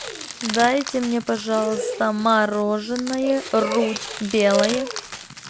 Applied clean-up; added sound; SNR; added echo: none; Crushing; 13 dB; none.